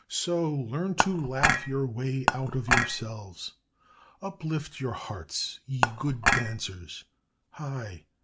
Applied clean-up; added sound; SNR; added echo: none; Dishes, pots, and pans / Chink, clink; -4 dB; none.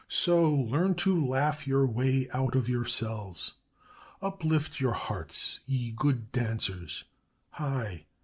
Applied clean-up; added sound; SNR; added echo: none; none; none; none.